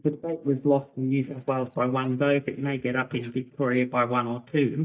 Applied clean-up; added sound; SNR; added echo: neural mask model DeepFilterNet 3.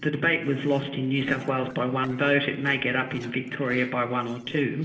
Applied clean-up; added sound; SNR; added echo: neural separator model SepFormer DNS4.